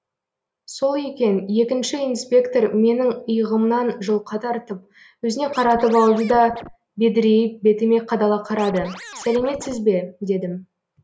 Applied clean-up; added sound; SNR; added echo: none; Scratching (performance technique); 17 dB; none.